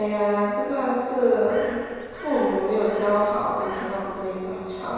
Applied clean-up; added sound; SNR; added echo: none; Crow; 19 dB; reverberation time 1.9 s.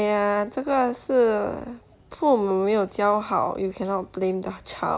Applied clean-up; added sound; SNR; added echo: none; none; none; none.